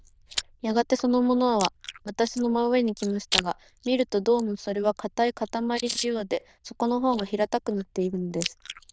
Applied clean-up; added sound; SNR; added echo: neural diffusion model UNIVERSE++.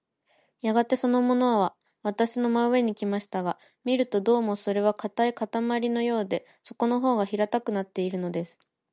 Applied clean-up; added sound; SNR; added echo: none; none; none; none.